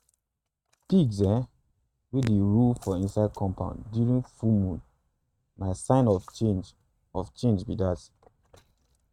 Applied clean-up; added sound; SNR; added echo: neural mask model RNNoise.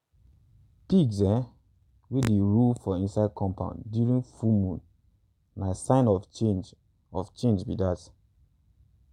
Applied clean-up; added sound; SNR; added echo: none; none; none; none.